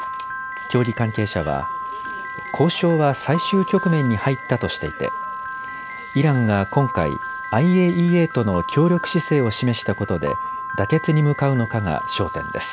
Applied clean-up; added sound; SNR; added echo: none; Piano; 10 dB; none.